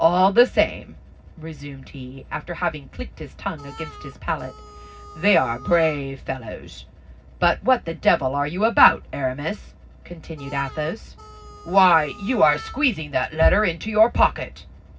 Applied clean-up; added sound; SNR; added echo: none; Harmonica; 18 dB; reverberation time 0.4 s.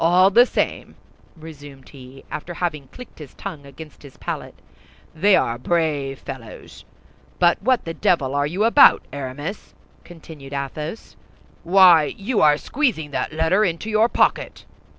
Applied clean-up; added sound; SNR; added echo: none; none; none; none.